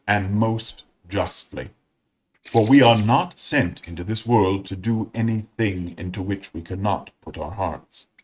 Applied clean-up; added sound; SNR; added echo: neural mask model RNNoise.